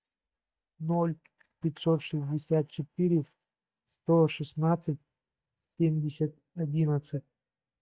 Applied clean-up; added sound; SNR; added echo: neural mask model DeepFilterNet 3.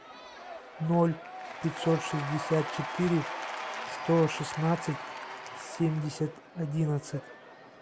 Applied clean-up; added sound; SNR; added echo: none; Applause / Crowd / Cheering; 8 dB; none.